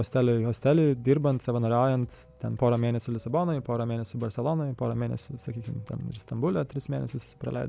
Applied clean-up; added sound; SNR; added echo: none; none; none; none.